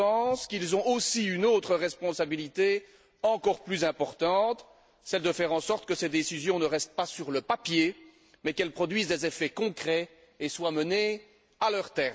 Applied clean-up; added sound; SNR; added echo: none; none; none; none.